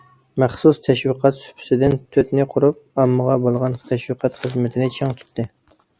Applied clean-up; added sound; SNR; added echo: none; none; none; none.